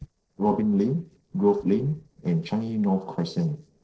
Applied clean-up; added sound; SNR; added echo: neural separator model SepFormer DNS4.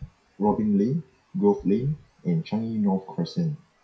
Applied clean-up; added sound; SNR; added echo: classical method WPE with log-MMSE.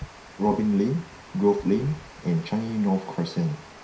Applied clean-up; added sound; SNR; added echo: none; Water; 18 dB; reverberation time 0.5 s.